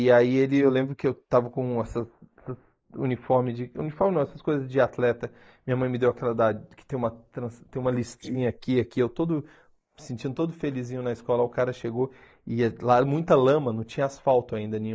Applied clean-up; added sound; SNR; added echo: neural mask model Resemble Enhance denoiser.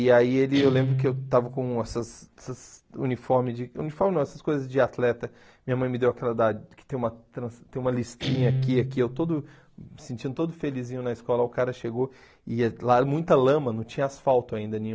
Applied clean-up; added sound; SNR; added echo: none; Guitar; 9 dB; none.